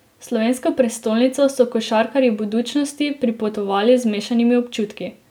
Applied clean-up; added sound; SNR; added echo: none; none; none; none.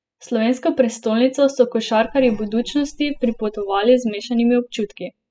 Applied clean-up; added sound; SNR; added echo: classical method spectral subtraction.